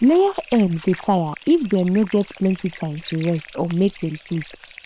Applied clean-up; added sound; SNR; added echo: neural separator model SepFormer WHAM!.